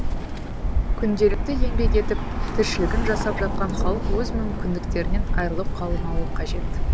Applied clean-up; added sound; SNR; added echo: none; Bird; -5 dB; none.